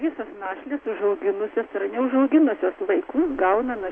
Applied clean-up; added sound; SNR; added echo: none; none; none; none.